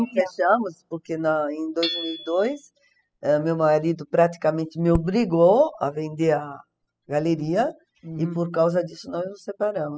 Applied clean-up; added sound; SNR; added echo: classical method spectral subtraction.